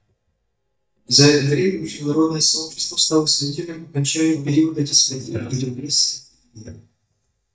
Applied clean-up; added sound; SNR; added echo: neural mask model DeepFilterNet 3.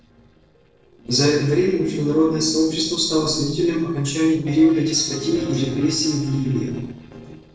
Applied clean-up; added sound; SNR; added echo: neural separator model SepFormer DNS4.